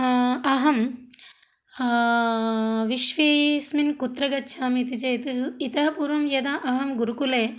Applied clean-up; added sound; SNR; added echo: none; none; none; none.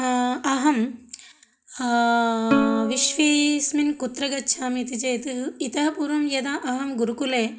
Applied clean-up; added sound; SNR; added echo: none; Plucked string instrument; 6 dB; reverberation time 0.3 s.